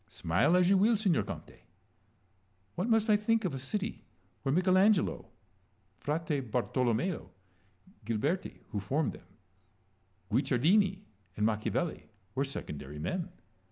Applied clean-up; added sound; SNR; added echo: none; none; none; none.